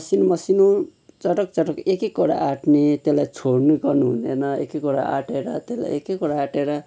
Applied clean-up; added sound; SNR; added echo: none; none; none; none.